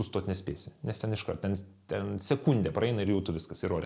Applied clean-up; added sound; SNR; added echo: none; none; none; none.